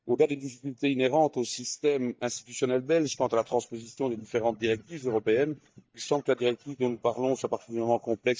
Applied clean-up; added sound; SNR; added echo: neural mask model DeepFilterNet 3.